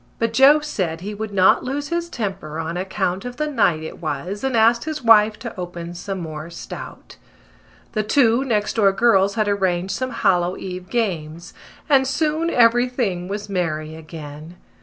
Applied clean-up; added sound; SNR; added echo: none; none; none; none.